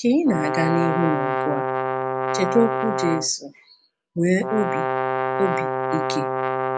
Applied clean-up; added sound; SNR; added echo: none; Brass instrument; 0 dB; none.